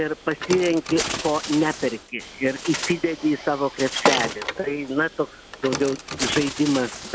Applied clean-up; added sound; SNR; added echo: none; Bird; 6 dB; none.